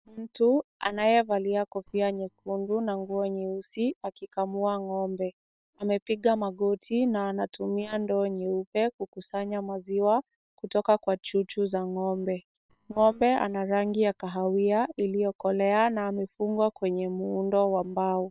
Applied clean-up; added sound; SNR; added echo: neural separator model SepFormer WHAM!.